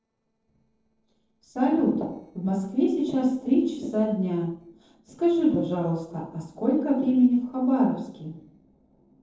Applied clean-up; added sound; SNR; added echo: neural separator model SepFormer DNS4.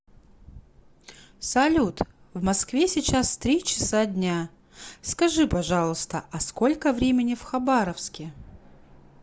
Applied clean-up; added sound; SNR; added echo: none; none; none; none.